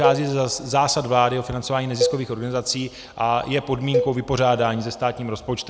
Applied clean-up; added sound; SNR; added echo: none; Cowbell; 7 dB; none.